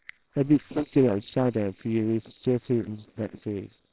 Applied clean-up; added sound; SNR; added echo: neural separator model SepFormer WHAMR!.